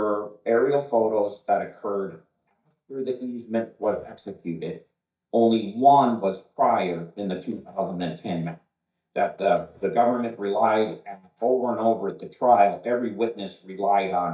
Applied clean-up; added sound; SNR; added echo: neural mask model DeepFilterNet 3.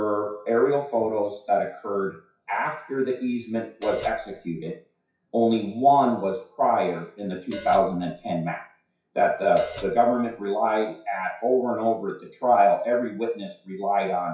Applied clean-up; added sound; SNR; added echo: classical method WPE with log-MMSE.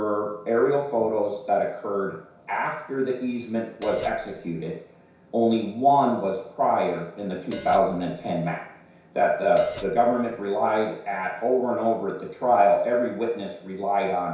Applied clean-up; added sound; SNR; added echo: none; Hi-hat; 17 dB; reverberation time 0.6 s.